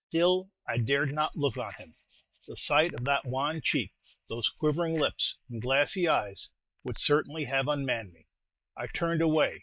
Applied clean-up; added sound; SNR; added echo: neural mask model DeepFilterNet 3.